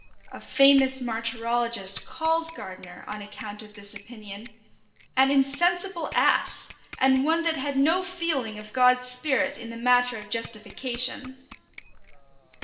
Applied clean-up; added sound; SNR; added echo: none; Bicycle bell; 16 dB; reverberation time 0.7 s.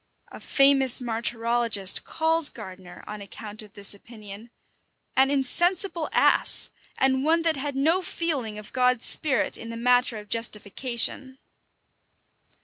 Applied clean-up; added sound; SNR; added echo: none; none; none; none.